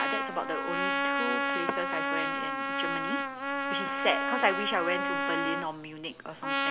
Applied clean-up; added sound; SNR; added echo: none; Trumpet; -3 dB; none.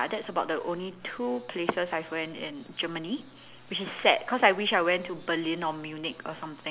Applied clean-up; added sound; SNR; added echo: none; none; none; none.